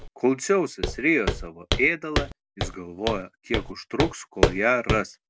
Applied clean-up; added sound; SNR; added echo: none; Walk, footsteps; 3 dB; none.